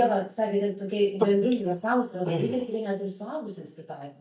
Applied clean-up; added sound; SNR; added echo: neural mask model DeepFilterNet 3.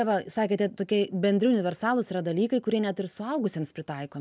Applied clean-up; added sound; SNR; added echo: none; none; none; none.